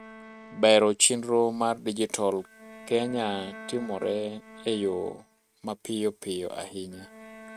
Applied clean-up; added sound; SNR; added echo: neural mask model RNNoise.